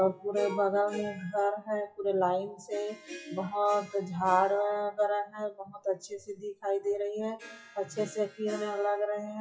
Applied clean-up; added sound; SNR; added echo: classical method WPE with log-MMSE.